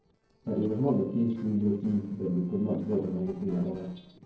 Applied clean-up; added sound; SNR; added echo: neural separator model SepFormer DNS4.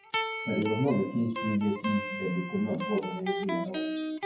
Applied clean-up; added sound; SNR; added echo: classical method WPE with log-MMSE.